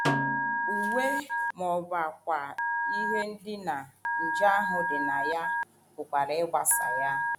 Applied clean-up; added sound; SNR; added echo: none; Telephone + Snare drum; -1 dB; none.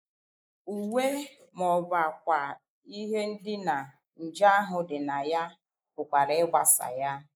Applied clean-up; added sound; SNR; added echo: neural mask model Resemble Enhance denoiser.